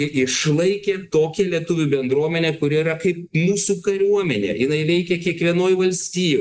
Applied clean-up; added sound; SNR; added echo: neural mask model Resemble Enhance denoiser.